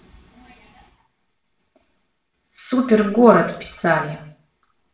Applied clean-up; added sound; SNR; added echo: none; none; none; reverberation time 0.5 s.